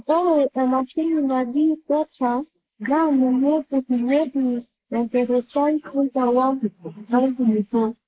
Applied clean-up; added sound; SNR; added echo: neural mask model Resemble Enhance denoiser.